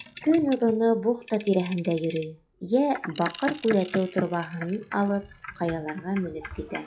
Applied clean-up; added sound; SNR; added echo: classical method log-MMSE.